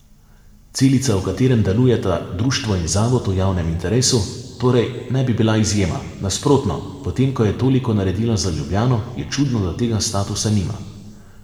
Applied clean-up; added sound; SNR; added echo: none; none; none; reverberation time 1.4 s.